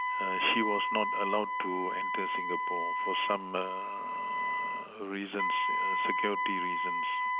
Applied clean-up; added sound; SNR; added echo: none; Wind instrument, woodwind instrument; -4 dB; none.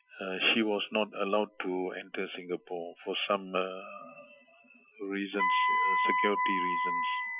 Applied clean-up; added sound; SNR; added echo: classical method Wiener filter.